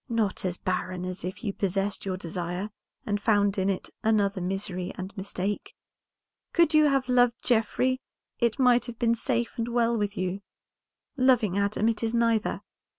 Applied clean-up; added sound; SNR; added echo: none; none; none; none.